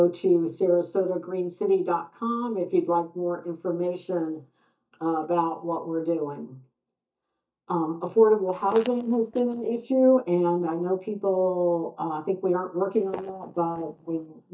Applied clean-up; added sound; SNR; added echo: neural mask model DeepFilterNet 3.